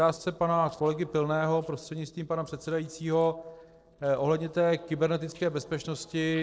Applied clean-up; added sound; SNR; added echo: neural separator model SepFormer DNS4.